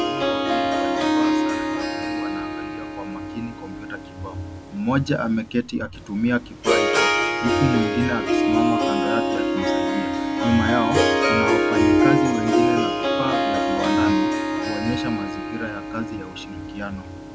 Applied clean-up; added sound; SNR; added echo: none; Harp; -5 dB; none.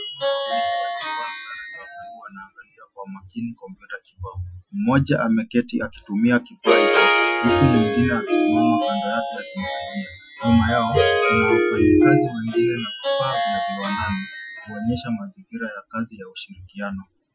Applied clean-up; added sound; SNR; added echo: classical method Wiener filter.